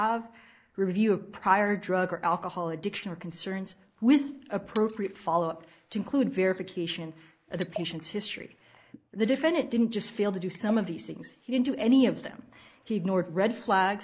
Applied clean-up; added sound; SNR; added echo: neural mask model Resemble Enhance denoiser.